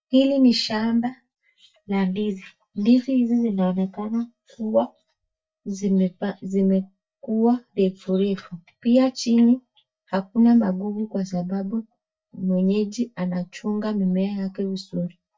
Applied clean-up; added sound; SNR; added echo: neural mask model DeepFilterNet 3.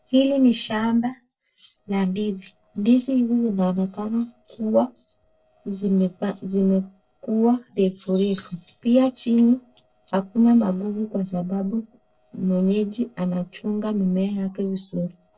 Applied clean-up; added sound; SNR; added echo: neural separator model SepFormer DNS4.